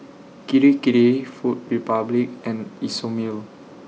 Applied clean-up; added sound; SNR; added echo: none; none; none; none.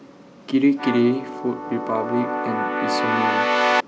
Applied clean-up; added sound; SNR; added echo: none; Keyboard (musical); -1 dB; none.